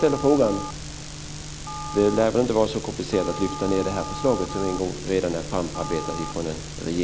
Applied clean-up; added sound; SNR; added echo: none; Telephone; 13 dB; none.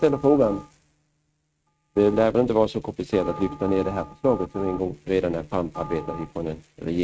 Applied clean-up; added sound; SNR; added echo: neural mask model RNNoise.